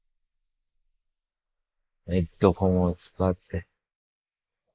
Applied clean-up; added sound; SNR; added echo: neural mask model Resemble Enhance denoiser.